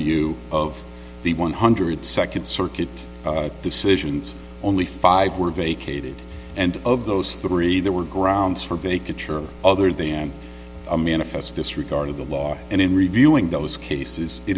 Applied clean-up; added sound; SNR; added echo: none; none; none; none.